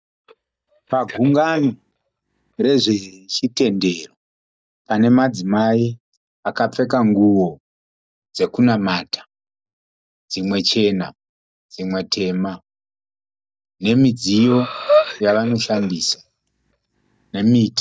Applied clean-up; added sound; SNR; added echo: neural mask model DeepFilterNet 3.